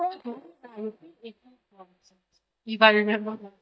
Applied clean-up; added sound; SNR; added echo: neural mask model DeepFilterNet 3.